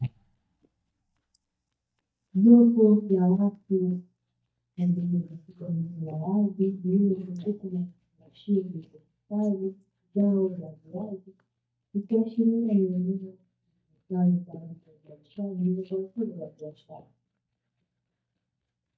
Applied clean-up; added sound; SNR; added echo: neural mask model DeepFilterNet 3.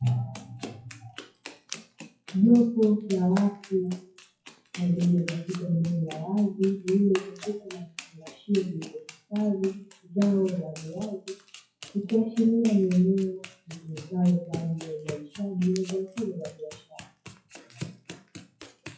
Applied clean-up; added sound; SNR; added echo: classical method WPE with log-MMSE.